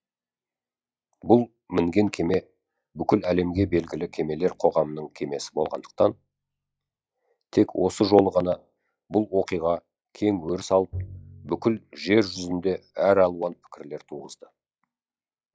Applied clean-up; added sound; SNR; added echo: classical method log-MMSE.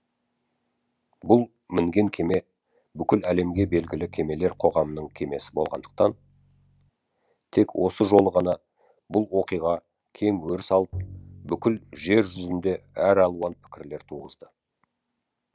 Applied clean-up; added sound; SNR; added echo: none; Bowed string instrument; 17 dB; none.